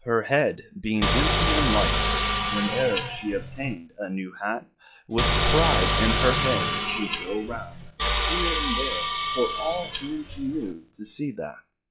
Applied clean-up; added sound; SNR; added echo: classical method log-MMSE.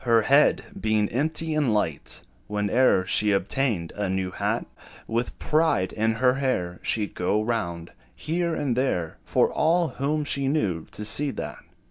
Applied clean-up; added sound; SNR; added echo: none; none; none; none.